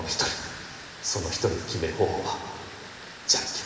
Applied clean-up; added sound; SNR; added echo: none; Water; 13 dB; reverberation time 2.3 s.